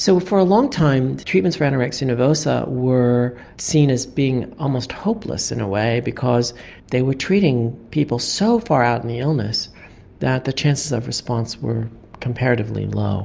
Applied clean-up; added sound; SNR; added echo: none; none; none; none.